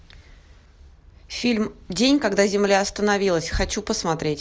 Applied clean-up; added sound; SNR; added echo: none; none; none; none.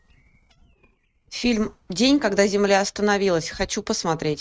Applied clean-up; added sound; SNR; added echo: neural mask model RNNoise.